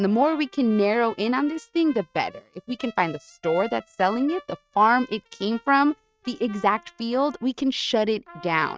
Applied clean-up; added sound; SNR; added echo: neural mask model RNNoise.